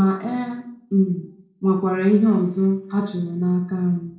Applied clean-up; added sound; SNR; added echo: neural separator model SepFormer DNS4.